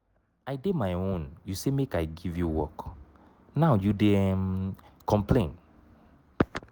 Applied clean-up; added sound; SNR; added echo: none; none; none; none.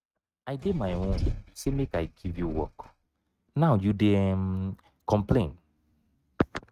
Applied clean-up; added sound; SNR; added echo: neural mask model RNNoise.